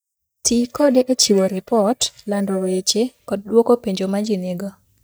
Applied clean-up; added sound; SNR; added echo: neural mask model DeepFilterNet 3.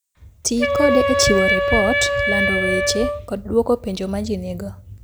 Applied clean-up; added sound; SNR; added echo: none; Wind instrument, woodwind instrument; -1 dB; none.